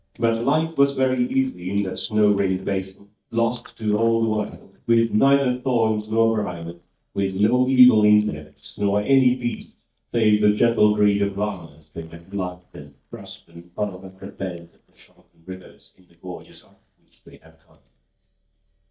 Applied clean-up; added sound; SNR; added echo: neural mask model DeepFilterNet 3.